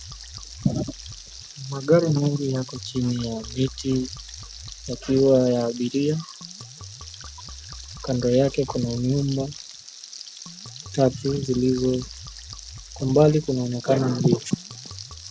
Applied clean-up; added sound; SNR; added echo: none; Frying (food) + Liquid; 15 dB; none.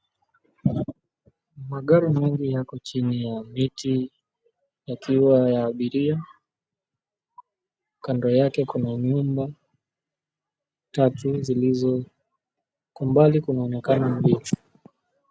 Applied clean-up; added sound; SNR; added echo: none; none; none; none.